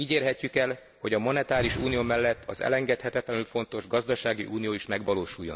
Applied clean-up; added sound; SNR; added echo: none; Boom; 12 dB; none.